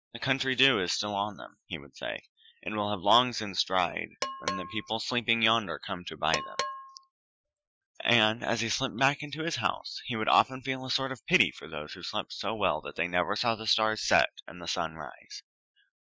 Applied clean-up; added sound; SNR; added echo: classical method Wiener filter.